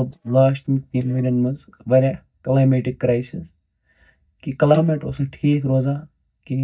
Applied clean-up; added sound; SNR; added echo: neural mask model DeepFilterNet 3.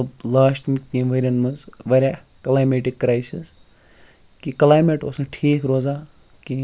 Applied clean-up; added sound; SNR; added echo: none; none; none; none.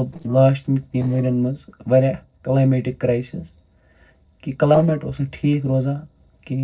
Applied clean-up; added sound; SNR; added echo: neural separator model SepFormer DNS4.